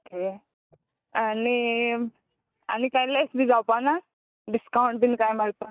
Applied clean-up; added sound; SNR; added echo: neural mask model DeepFilterNet 3.